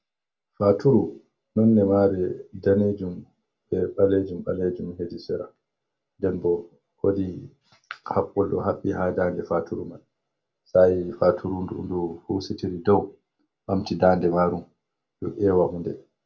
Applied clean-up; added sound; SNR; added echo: none; none; none; reverberation time 0.2 s.